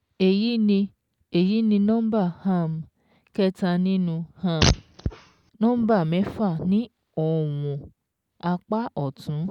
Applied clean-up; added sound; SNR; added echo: none; Fart; 3 dB; none.